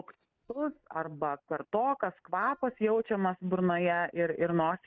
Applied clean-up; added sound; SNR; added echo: neural mask model DeepFilterNet 3.